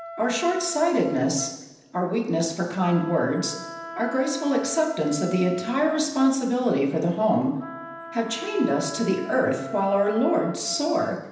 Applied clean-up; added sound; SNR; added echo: none; Wind instrument, woodwind instrument; 15 dB; reverberation time 0.9 s.